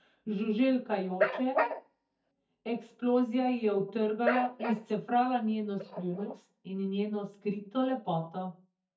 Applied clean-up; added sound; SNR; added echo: neural mask model DeepFilterNet 3.